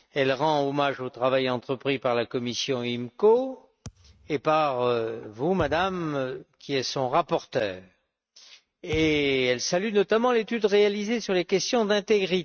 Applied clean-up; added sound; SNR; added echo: neural mask model RNNoise.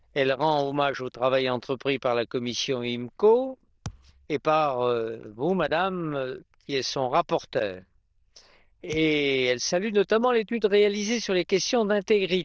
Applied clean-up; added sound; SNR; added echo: neural diffusion model UNIVERSE++.